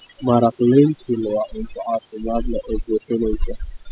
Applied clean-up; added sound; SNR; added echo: classical method spectral subtraction.